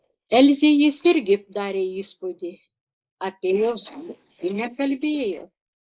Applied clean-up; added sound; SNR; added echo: neural mask model Resemble Enhance denoiser.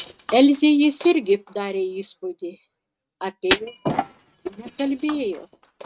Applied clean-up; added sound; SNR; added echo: neural mask model RNNoise.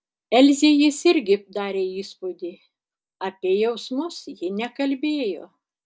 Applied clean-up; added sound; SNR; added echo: none; none; none; none.